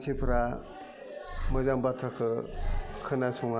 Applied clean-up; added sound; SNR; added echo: none; Purr; 3 dB; none.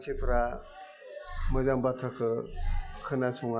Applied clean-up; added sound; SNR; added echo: classical method log-MMSE.